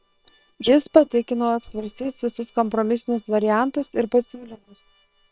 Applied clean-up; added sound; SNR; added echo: neural separator model SepFormer WHAM!.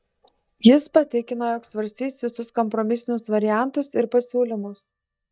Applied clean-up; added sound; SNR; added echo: neural mask model DeepFilterNet 3.